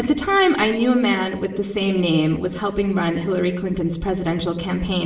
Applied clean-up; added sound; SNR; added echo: none; none; none; reverberation time 0.8 s.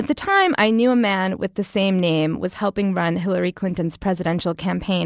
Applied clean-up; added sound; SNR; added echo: none; none; none; none.